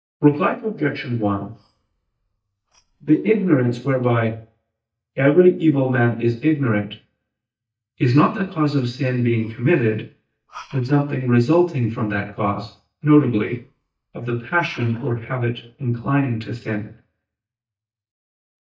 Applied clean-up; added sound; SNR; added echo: neural mask model DeepFilterNet 3.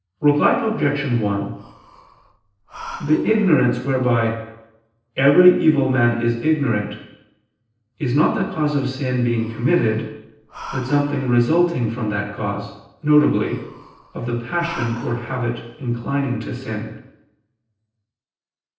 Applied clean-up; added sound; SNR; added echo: neural separator model SepFormer DNS4.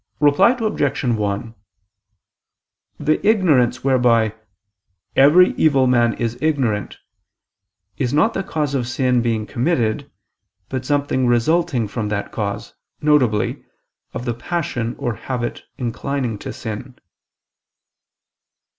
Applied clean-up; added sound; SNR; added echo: none; none; none; none.